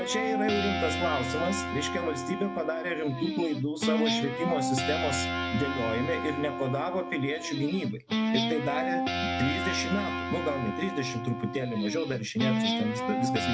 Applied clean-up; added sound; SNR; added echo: none; Guitar; 0 dB; none.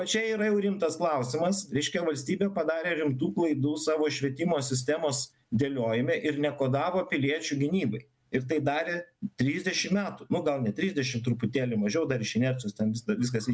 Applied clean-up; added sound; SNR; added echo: none; none; none; none.